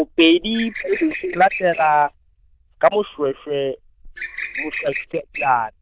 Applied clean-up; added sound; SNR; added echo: neural diffusion model UNIVERSE++.